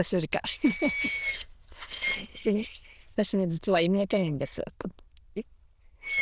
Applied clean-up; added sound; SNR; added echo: neural diffusion model UNIVERSE++.